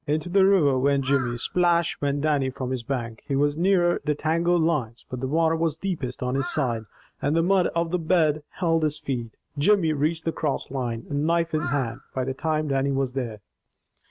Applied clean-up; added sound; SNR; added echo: neural mask model RNNoise.